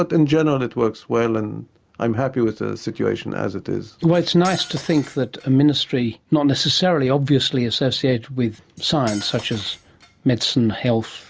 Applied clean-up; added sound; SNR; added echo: none; Cutlery, silverware; 20 dB; none.